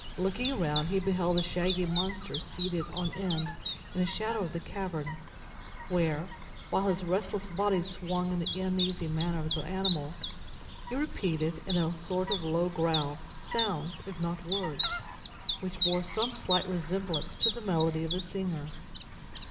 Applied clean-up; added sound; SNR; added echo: none; Chirp, tweet; 5 dB; reverberation time 1.7 s.